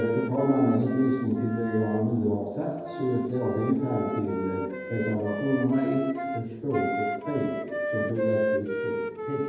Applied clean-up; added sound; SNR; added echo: none; Wind instrument, woodwind instrument; 5 dB; reverberation time 1.1 s.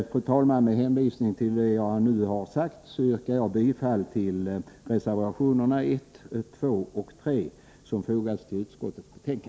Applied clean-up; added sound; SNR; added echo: none; none; none; none.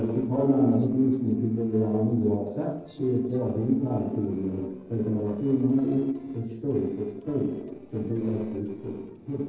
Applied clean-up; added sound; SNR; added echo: neural separator model SepFormer DNS4.